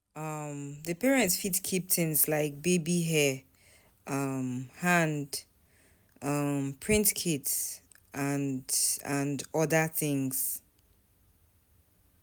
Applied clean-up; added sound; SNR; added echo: none; none; none; none.